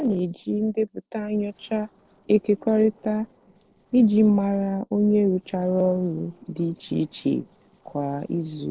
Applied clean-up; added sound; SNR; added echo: neural separator model SepFormer DNS4.